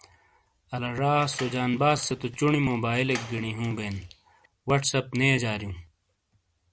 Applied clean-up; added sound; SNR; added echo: none; Door; 16 dB; none.